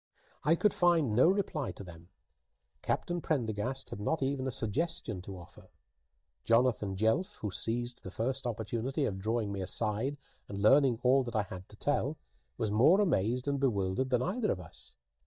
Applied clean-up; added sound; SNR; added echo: neural mask model DeepFilterNet 3.